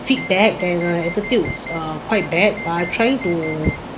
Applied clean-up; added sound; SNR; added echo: none; Alarm; 13 dB; none.